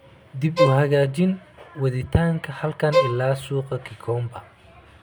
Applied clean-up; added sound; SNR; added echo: none; Bowed string instrument; 2 dB; none.